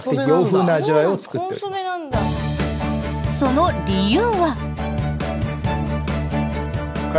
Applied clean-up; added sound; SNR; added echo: none; none; none; none.